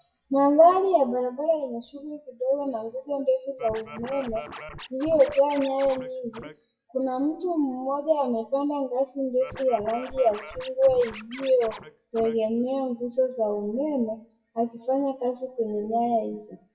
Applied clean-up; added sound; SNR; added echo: classical method WPE with log-MMSE.